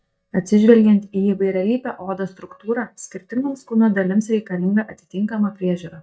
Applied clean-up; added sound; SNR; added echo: neural mask model DeepFilterNet 3.